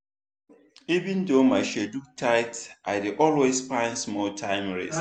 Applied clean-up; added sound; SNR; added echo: none; none; none; none.